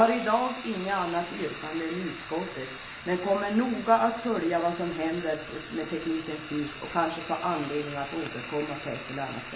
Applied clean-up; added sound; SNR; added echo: none; Frying (food); 12 dB; reverberation time 0.6 s.